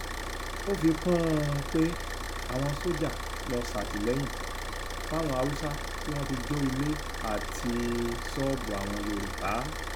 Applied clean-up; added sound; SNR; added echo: none; Idling / Car; 3 dB; none.